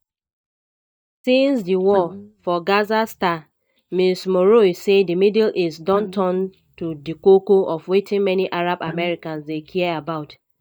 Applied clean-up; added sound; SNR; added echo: neural mask model DeepFilterNet 3.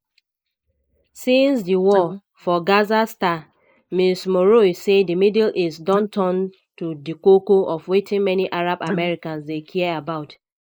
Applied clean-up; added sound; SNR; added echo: neural mask model Resemble Enhance denoiser.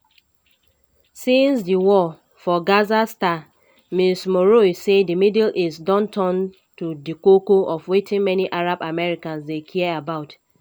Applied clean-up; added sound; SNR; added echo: none; none; none; none.